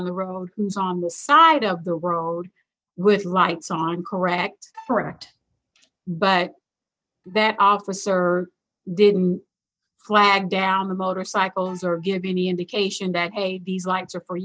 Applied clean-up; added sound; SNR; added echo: neural mask model DeepFilterNet 3.